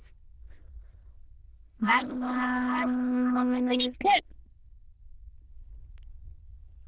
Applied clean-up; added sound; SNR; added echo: neural diffusion model UNIVERSE++.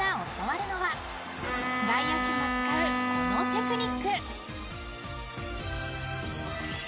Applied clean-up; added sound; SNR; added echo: none; Bowed string instrument; -2 dB; none.